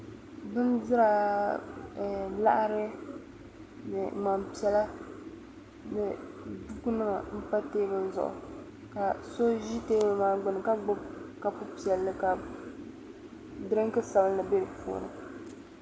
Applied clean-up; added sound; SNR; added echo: none; none; none; none.